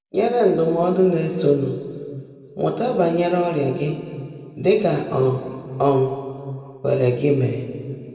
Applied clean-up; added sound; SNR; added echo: none; none; none; reverberation time 2.0 s.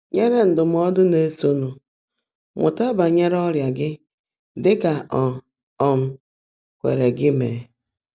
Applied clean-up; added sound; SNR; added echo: none; none; none; none.